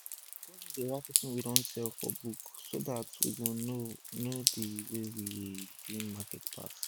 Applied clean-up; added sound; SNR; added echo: none; Drip; -2 dB; none.